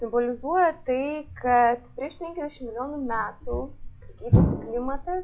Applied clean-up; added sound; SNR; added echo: classical method log-MMSE.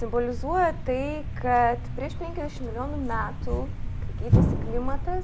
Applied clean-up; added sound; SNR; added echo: none; Thump, thud; -1 dB; none.